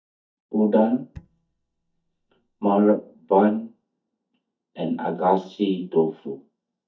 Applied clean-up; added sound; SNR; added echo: neural mask model DeepFilterNet 3.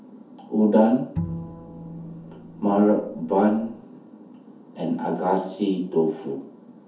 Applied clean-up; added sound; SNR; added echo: none; Bowed string instrument; 11 dB; reverberation time 0.5 s.